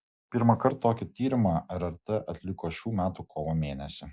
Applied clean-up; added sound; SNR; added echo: none; none; none; none.